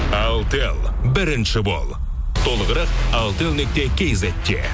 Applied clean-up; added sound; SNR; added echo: none; none; none; none.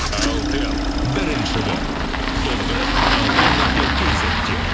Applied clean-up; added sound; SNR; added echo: none; Engine starting; -3 dB; none.